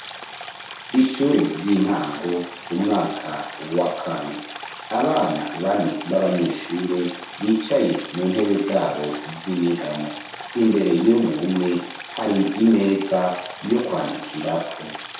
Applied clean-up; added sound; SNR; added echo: none; Stream; 14 dB; reverberation time 0.7 s.